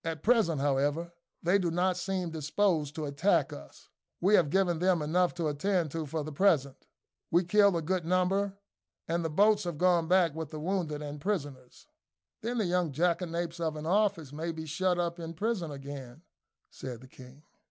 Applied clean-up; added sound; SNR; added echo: none; none; none; none.